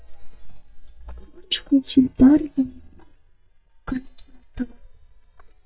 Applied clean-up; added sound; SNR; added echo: neural mask model DeepFilterNet 3.